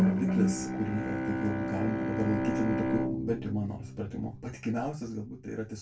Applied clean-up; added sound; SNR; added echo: none; Bowed string instrument; -2 dB; reverberation time 0.2 s.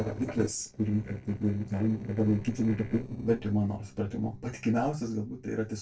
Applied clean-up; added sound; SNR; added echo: neural separator model SepFormer DNS4.